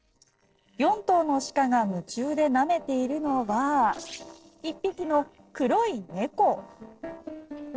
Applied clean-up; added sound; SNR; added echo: neural separator model SepFormer DNS4.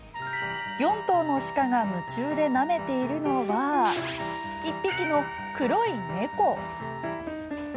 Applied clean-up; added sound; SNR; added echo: none; Trumpet; 10 dB; none.